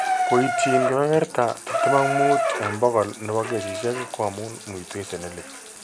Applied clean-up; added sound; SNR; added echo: none; Bathtub (filling or washing) / Water tap, faucet; 1 dB; none.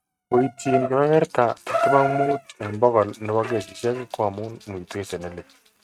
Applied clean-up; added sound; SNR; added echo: neural mask model RNNoise.